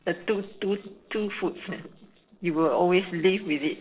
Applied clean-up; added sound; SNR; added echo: neural separator model SepFormer DNS4.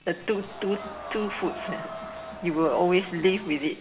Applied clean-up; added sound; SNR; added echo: none; Crowd; 12 dB; reverberation time 2.7 s.